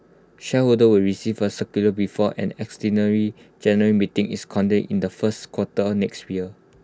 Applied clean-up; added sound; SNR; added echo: none; none; none; none.